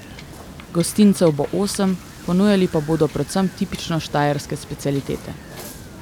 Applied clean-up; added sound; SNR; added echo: none; Wind / Boat, Water vehicle; 17 dB; none.